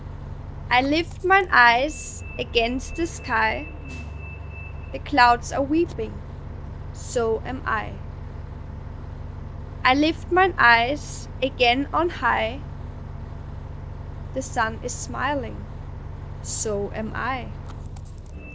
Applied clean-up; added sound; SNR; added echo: none; Bus; 10 dB; none.